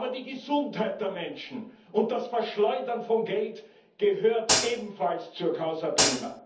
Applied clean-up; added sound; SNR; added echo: none; Hi-hat; -4 dB; reverberation time 0.7 s.